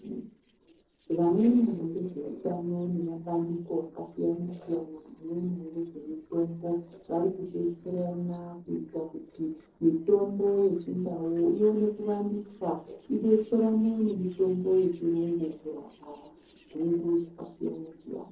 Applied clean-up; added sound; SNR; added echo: neural separator model SepFormer DNS4.